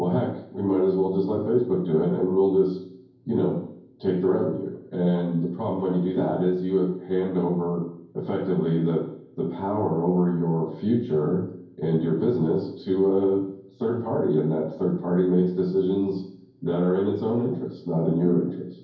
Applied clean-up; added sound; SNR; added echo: none; none; none; reverberation time 0.9 s.